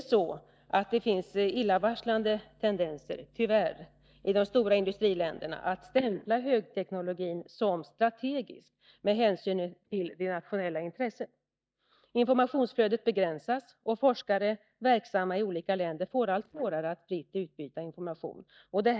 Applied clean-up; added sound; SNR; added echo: neural mask model DeepFilterNet 3.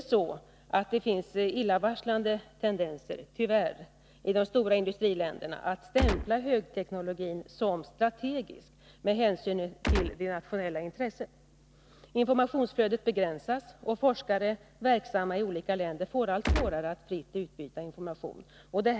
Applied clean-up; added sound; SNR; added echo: none; Gunshot, gunfire; -2 dB; none.